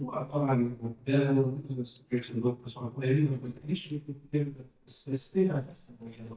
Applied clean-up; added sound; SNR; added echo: neural mask model DeepFilterNet 3.